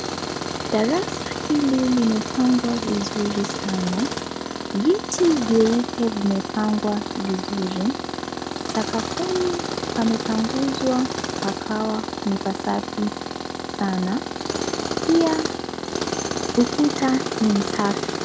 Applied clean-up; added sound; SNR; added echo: none; Tools; 4 dB; none.